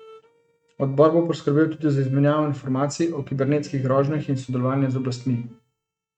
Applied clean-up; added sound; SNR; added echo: neural mask model RNNoise.